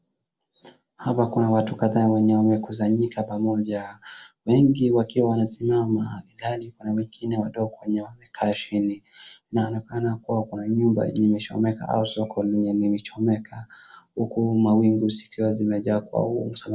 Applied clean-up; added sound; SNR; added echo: none; none; none; none.